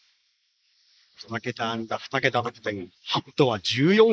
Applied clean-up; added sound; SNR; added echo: neural mask model Resemble Enhance denoiser.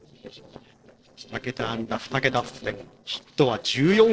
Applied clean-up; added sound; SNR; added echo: neural separator model SepFormer DNS4.